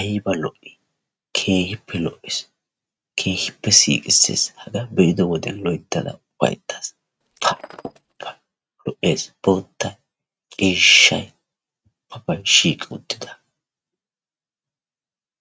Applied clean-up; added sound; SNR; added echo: neural mask model RNNoise.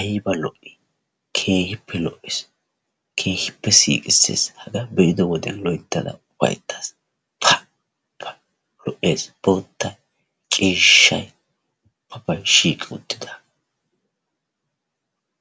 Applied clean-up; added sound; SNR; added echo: none; none; none; none.